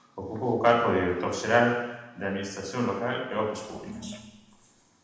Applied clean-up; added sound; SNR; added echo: none; Sink (filling or washing) / Water; 16 dB; reverberation time 1.0 s.